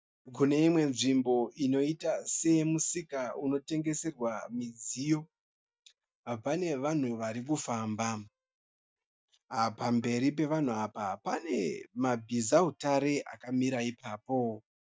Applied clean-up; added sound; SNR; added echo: neural mask model DeepFilterNet 3.